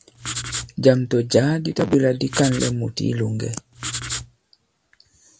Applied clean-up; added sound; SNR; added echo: none; Writing; 8 dB; none.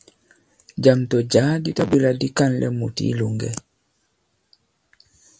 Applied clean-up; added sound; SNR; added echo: none; none; none; none.